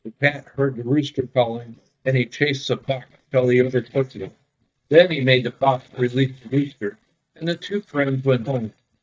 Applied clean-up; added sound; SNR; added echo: neural mask model DeepFilterNet 3.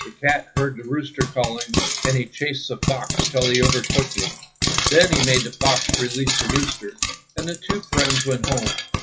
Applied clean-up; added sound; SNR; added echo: classical method log-MMSE.